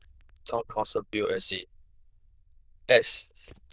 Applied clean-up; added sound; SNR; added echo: neural diffusion model UNIVERSE++.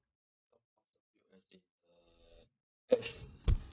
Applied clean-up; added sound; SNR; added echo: neural mask model DeepFilterNet 3.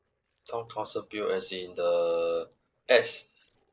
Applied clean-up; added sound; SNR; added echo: neural separator model SepFormer DNS4.